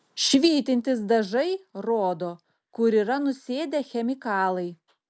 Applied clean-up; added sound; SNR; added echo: none; none; none; none.